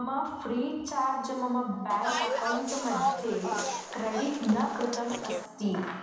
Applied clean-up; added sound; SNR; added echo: none; Bus; 2 dB; reverberation time 1.1 s.